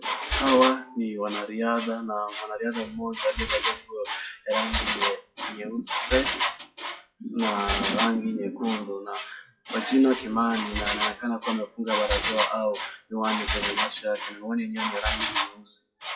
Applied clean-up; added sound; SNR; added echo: classical method WPE with log-MMSE.